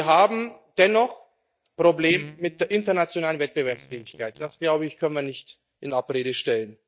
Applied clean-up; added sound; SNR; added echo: neural mask model DeepFilterNet 3.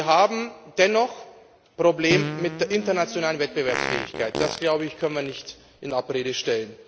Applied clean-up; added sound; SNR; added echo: none; Fart; 8 dB; none.